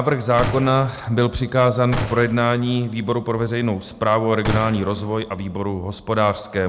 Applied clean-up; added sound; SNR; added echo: none; Gunshot, gunfire; 10 dB; none.